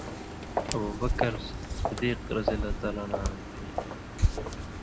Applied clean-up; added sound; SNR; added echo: none; Walk, footsteps + Hands; -3 dB; none.